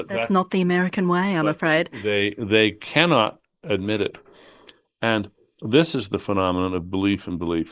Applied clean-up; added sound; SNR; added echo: neural mask model Resemble Enhance denoiser.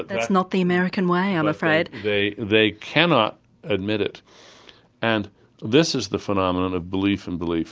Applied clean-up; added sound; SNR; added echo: none; none; none; none.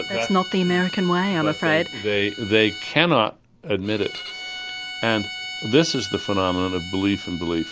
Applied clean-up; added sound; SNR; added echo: none; Bowed string instrument; 12 dB; none.